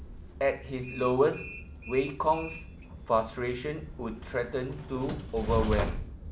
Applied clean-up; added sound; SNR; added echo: none; Train; 7 dB; none.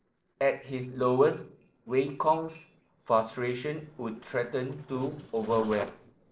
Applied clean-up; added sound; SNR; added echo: neural separator model SepFormer DNS4.